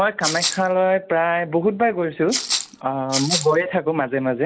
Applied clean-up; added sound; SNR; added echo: none; Rattle (instrument); 4 dB; none.